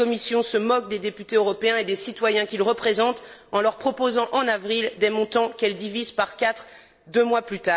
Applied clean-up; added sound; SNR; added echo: none; none; none; none.